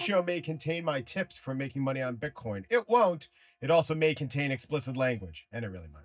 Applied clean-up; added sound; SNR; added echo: neural mask model DeepFilterNet 3.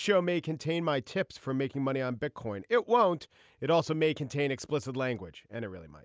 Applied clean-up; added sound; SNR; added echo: none; none; none; none.